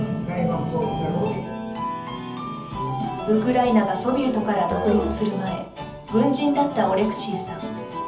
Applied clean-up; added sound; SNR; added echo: none; Musical instrument; 10 dB; reverberation time 0.7 s.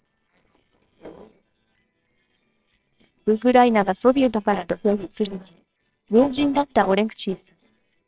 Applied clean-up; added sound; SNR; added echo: neural separator model SepFormer WHAMR!.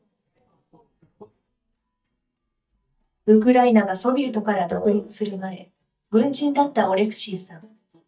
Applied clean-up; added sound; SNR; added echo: neural mask model DeepFilterNet 3.